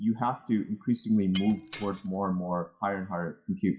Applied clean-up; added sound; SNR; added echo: classical method WPE with log-MMSE.